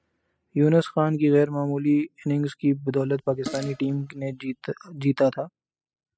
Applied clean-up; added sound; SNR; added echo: classical method spectral subtraction.